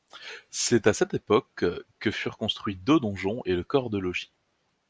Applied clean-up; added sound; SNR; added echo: none; none; none; none.